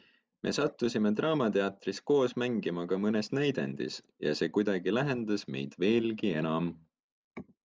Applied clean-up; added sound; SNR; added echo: none; none; none; none.